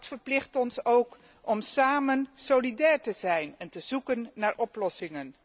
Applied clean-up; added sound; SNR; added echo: none; none; none; none.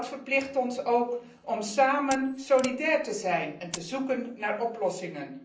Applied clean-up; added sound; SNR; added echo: none; Mechanisms; 16 dB; reverberation time 0.6 s.